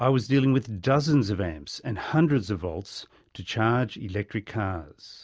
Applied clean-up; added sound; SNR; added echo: none; none; none; none.